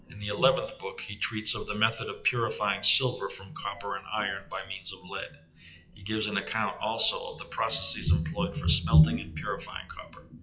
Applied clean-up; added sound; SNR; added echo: classical method WPE with log-MMSE.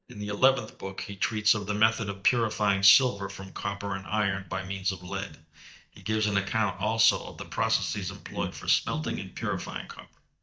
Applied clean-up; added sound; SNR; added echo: neural mask model DeepFilterNet 3.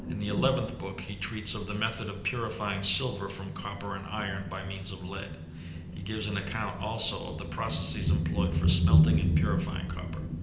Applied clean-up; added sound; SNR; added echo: none; Thunder; -3 dB; reverberation time 0.8 s.